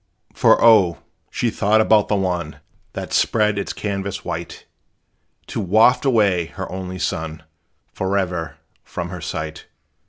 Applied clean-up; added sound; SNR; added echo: none; none; none; none.